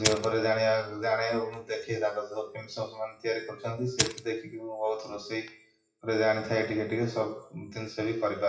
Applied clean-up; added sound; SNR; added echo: classical method WPE with log-MMSE.